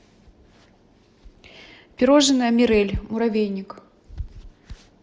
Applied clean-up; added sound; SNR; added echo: none; none; none; none.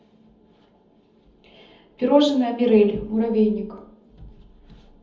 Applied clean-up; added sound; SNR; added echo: none; none; none; reverberation time 0.6 s.